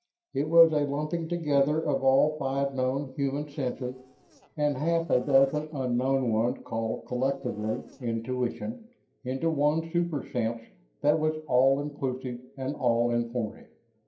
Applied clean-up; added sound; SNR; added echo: neural separator model SepFormer DNS4.